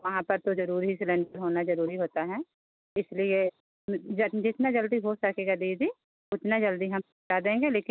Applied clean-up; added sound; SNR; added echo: none; none; none; none.